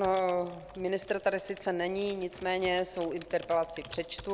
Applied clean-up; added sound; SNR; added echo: none; Computer keyboard; 19 dB; none.